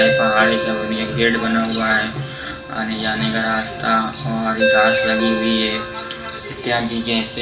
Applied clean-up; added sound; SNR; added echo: none; Ringtone; 3 dB; reverberation time 0.5 s.